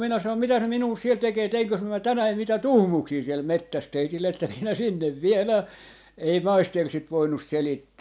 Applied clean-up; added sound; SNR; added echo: none; none; none; none.